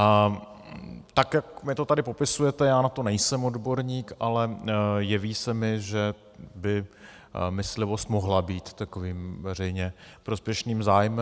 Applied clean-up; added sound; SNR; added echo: none; none; none; none.